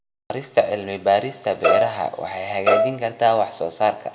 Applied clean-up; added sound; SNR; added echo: none; Bowed string instrument; 0 dB; reverberation time 1.2 s.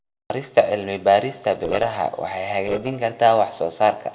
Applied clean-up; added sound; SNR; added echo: neural separator model SepFormer DNS4.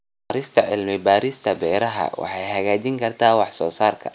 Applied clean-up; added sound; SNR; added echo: none; none; none; none.